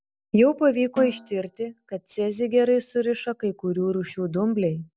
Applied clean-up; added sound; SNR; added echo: none; Snare drum; 16 dB; none.